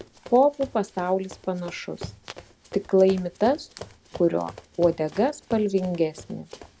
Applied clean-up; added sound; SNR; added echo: none; Run; 18 dB; none.